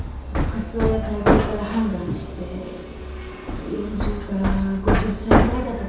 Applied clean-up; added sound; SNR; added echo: none; Hammer; -3 dB; reverberation time 0.7 s.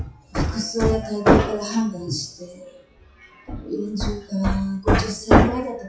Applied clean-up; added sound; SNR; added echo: classical method WPE with log-MMSE.